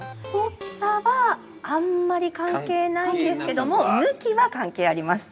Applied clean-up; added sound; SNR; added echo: none; none; none; none.